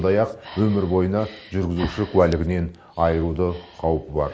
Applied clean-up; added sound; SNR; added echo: none; Breathing; 19 dB; none.